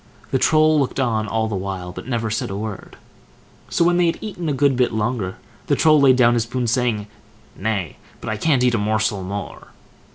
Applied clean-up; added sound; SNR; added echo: none; none; none; none.